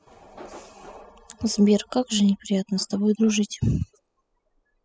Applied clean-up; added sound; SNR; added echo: classical method spectral subtraction.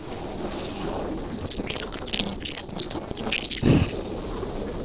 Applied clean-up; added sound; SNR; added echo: neural separator model SepFormer DNS4.